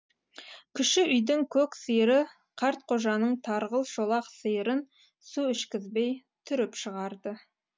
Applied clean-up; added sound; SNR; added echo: none; none; none; none.